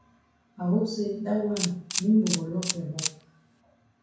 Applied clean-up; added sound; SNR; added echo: none; Camera; 6 dB; reverberation time 0.5 s.